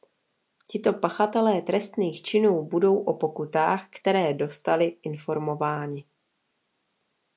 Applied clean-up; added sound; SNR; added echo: none; none; none; none.